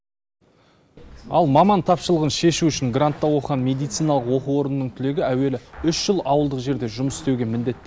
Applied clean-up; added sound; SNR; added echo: none; none; none; none.